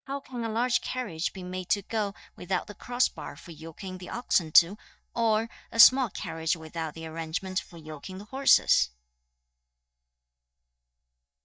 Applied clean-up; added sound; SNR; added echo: neural mask model DeepFilterNet 3.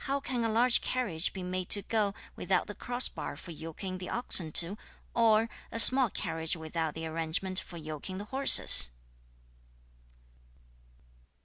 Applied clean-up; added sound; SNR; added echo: none; none; none; none.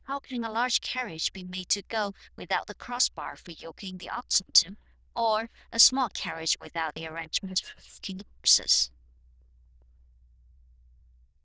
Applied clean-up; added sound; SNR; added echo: neural diffusion model UNIVERSE++.